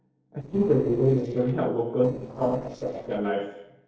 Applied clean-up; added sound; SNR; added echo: neural separator model SepFormer DNS4.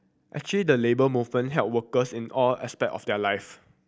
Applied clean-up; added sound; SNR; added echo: none; none; none; none.